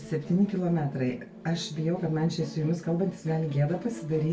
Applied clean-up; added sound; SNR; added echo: none; Musical instrument; 15 dB; reverberation time 0.3 s.